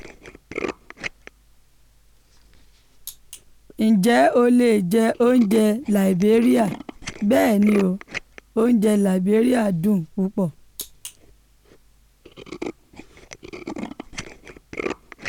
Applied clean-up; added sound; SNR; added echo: none; Tools; 15 dB; none.